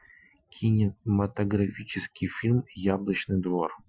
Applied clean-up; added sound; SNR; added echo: classical method Wiener filter.